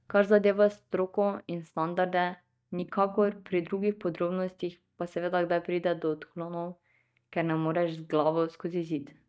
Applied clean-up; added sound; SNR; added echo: neural mask model DeepFilterNet 3.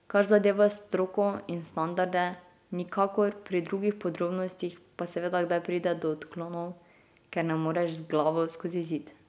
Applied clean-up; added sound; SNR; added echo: none; none; none; none.